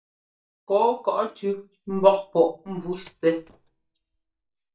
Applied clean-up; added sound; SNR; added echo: neural mask model DeepFilterNet 3.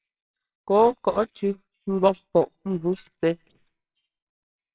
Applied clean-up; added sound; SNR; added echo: neural separator model SepFormer WHAMR!.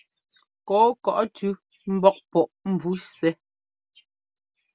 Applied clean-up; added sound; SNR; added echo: none; none; none; none.